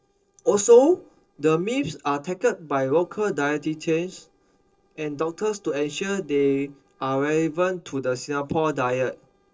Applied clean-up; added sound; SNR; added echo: neural separator model SepFormer DNS4.